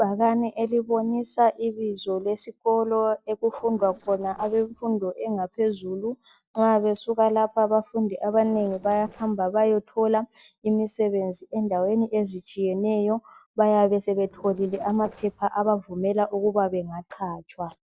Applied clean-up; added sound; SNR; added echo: neural separator model SepFormer DNS4.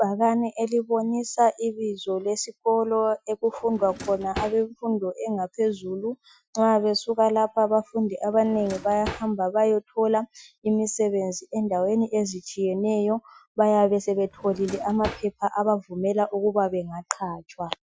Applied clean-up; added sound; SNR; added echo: classical method Wiener filter.